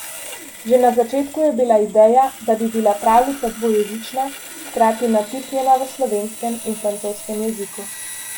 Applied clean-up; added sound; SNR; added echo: none; Sawing; 16 dB; none.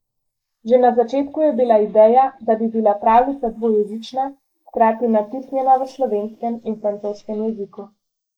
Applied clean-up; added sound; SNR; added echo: neural mask model Resemble Enhance denoiser.